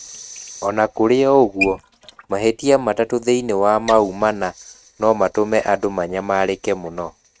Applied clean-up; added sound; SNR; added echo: neural mask model RNNoise.